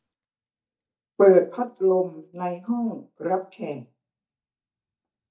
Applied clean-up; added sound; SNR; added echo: neural mask model DeepFilterNet 3.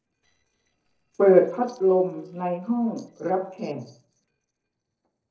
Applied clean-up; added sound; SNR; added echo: neural separator model SepFormer DNS4.